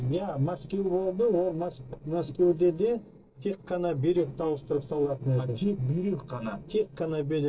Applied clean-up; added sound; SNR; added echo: neural separator model SepFormer DNS4.